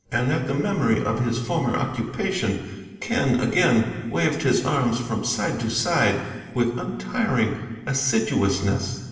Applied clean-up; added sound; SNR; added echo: none; none; none; reverberation time 1.2 s.